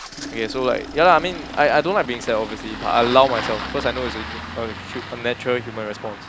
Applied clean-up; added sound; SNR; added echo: none; Engine starting; 10 dB; none.